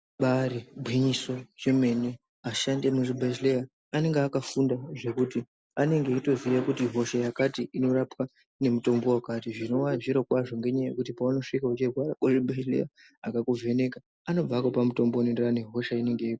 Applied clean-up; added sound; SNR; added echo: none; none; none; none.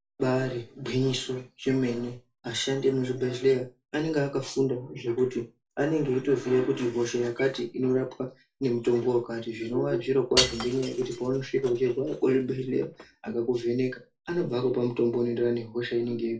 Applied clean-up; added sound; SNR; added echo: none; Shatter / Crushing; 6 dB; reverberation time 0.3 s.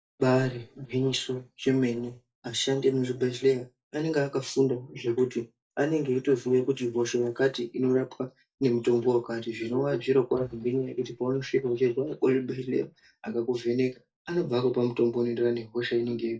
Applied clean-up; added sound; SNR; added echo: neural mask model DeepFilterNet 3.